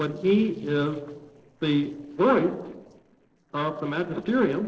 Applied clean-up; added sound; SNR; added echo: neural separator model SepFormer DNS4.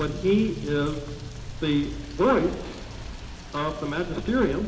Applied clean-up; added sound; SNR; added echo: none; Motor vehicle (road) / Rain; 10 dB; reverberation time 0.8 s.